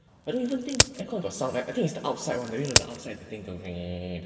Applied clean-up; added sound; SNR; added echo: none; Crack; -1 dB; reverberation time 2.8 s.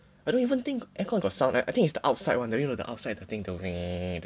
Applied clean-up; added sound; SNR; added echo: none; none; none; none.